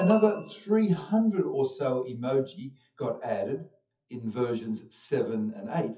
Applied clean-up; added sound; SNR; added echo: classical method WPE with log-MMSE.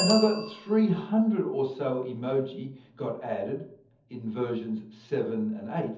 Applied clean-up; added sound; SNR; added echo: none; Bicycle bell; 13 dB; reverberation time 0.7 s.